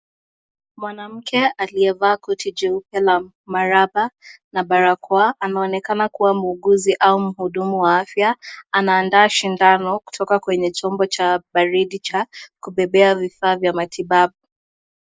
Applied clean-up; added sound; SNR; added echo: neural mask model Resemble Enhance denoiser.